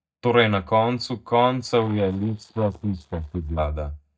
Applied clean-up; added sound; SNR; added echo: neural mask model DeepFilterNet 3.